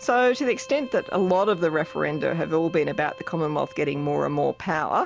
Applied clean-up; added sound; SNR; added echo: none; Bowed string instrument; 20 dB; none.